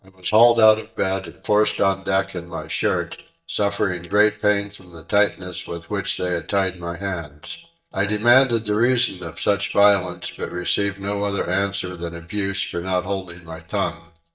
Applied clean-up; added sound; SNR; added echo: neural mask model DeepFilterNet 3.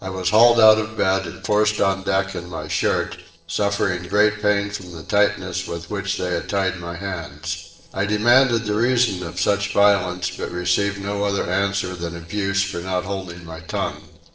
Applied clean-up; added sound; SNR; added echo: neural separator model SepFormer DNS4.